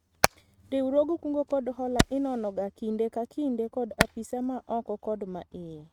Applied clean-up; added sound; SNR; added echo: neural mask model RNNoise.